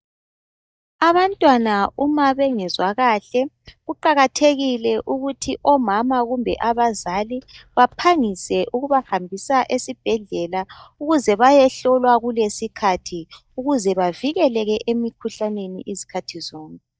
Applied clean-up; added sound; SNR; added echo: neural mask model DeepFilterNet 3.